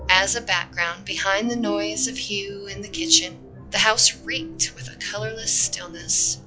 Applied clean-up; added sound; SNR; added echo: classical method log-MMSE.